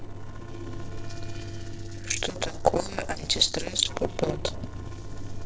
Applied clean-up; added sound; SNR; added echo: neural separator model SepFormer DNS4.